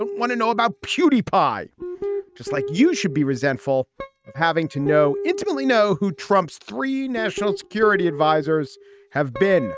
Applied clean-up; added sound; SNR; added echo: neural mask model RNNoise.